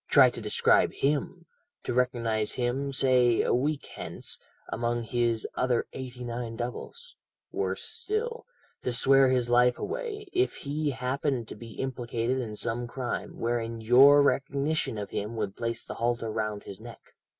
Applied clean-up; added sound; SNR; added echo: none; none; none; none.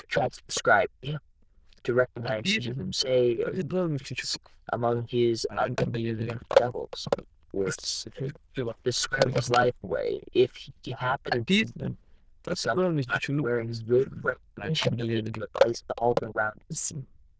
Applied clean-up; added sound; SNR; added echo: neural diffusion model UNIVERSE++.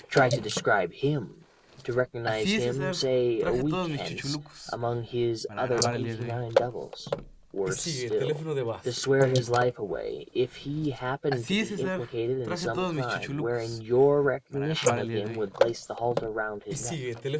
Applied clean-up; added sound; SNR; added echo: neural mask model Resemble Enhance denoiser.